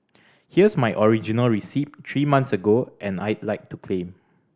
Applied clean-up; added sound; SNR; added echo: none; none; none; none.